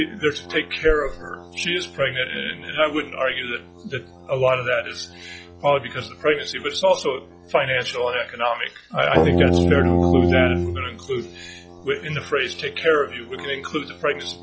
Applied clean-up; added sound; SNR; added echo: classical method log-MMSE.